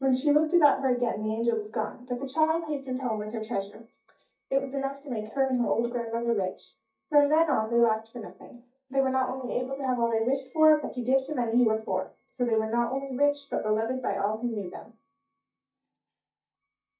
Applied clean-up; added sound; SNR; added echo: neural mask model DeepFilterNet 3.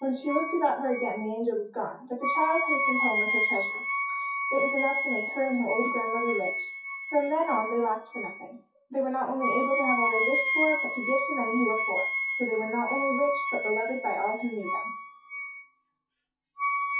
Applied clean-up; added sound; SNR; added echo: classical method WPE with log-MMSE.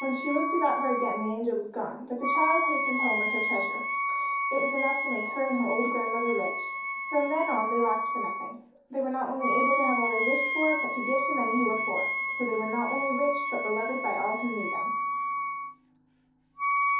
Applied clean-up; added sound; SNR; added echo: none; Wind instrument, woodwind instrument; 0 dB; reverberation time 0.6 s.